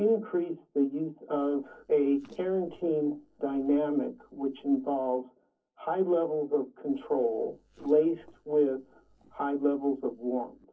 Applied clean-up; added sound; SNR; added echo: neural separator model SepFormer DNS4.